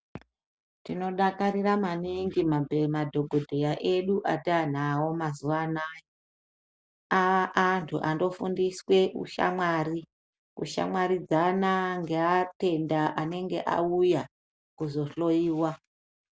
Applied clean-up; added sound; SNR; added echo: none; none; none; none.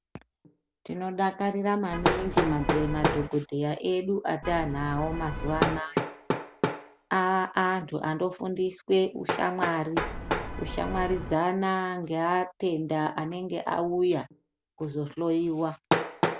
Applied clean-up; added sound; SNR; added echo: none; Hammer + Vehicle horn, car horn, honking; 5 dB; none.